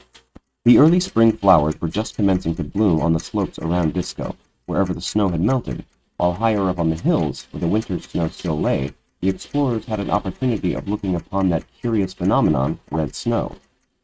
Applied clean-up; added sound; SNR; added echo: neural mask model RNNoise.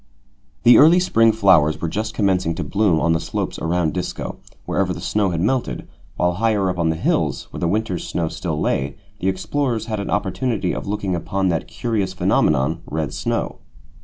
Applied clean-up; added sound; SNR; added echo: none; none; none; none.